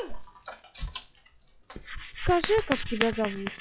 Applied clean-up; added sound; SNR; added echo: classical method log-MMSE.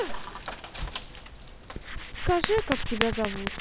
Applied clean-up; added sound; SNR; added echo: none; Writing; 3 dB; none.